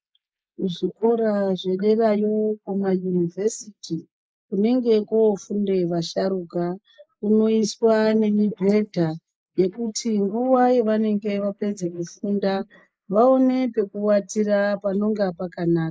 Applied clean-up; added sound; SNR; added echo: neural mask model Resemble Enhance denoiser.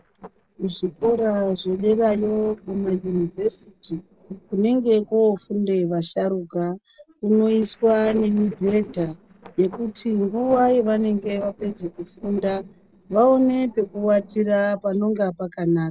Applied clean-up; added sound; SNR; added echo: neural separator model SepFormer DNS4.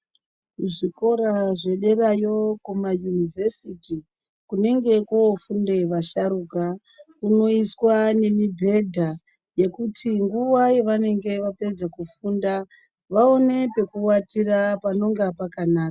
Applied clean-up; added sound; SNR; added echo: none; none; none; none.